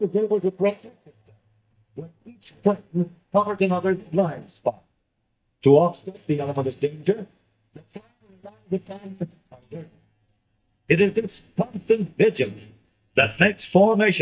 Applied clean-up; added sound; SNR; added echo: neural mask model DeepFilterNet 3.